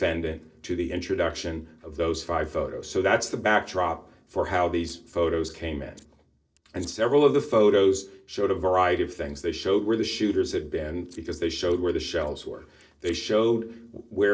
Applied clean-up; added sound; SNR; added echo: neural separator model SepFormer DNS4.